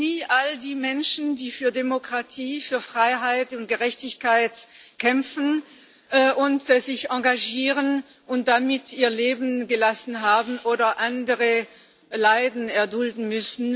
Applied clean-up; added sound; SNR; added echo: none; none; none; none.